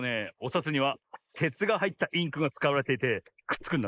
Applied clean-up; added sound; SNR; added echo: neural mask model Resemble Enhance denoiser.